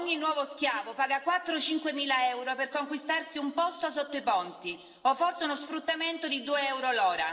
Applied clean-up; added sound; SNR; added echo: none; none; none; reverberation time 2.7 s.